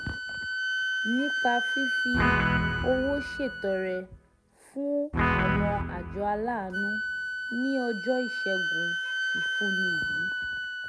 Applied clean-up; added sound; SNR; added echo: none; Wind instrument, woodwind instrument + Guitar; -3 dB; none.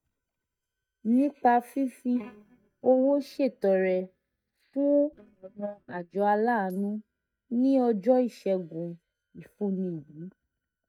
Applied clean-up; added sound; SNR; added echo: neural mask model DeepFilterNet 3.